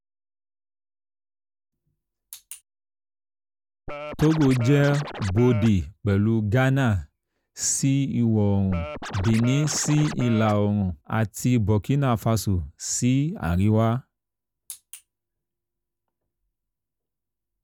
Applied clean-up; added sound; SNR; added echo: none; Scratching (performance technique); 10 dB; none.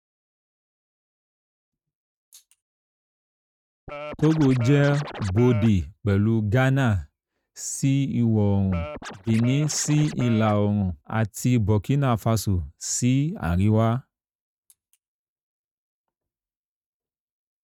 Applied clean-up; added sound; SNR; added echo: neural mask model RNNoise.